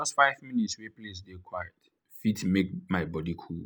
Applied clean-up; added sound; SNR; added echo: none; none; none; none.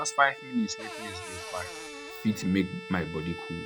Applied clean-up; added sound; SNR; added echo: none; Bowed string instrument + Cupboard open or close / Door; 10 dB; none.